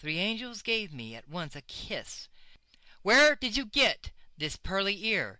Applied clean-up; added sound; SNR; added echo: none; none; none; none.